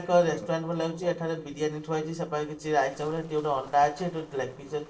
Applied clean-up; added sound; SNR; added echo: neural separator model SepFormer DNS4.